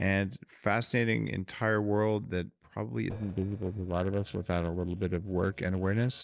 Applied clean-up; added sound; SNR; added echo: neural separator model SepFormer DNS4.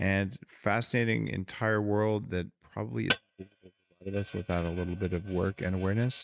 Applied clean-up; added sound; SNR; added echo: neural mask model RNNoise.